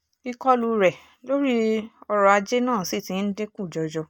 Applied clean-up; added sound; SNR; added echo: none; none; none; none.